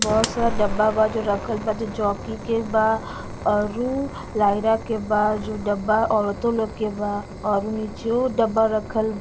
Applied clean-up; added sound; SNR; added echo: none; Fire; 9 dB; none.